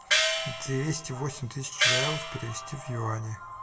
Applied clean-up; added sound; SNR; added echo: none; Gong; -3 dB; reverberation time 0.7 s.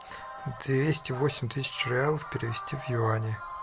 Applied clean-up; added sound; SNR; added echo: none; none; none; none.